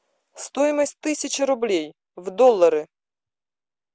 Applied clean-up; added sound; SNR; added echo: none; none; none; none.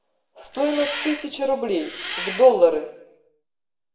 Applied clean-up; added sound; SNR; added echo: none; Engine; 9 dB; reverberation time 0.7 s.